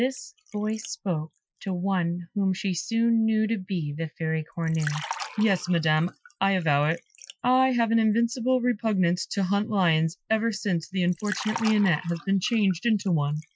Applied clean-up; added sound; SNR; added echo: classical method Wiener filter.